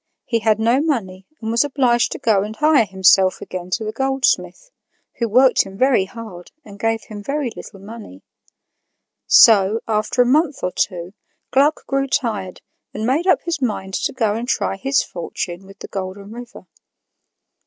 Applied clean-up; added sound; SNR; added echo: none; none; none; none.